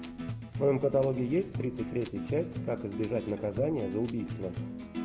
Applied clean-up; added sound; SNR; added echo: none; Acoustic guitar; 7 dB; none.